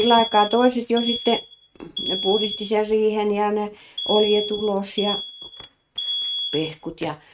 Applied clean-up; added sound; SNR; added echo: neural mask model RNNoise.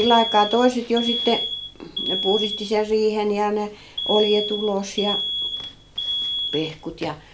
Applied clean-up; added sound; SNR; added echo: none; Alarm; 6 dB; none.